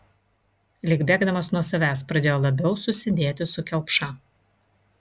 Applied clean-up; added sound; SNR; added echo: none; none; none; none.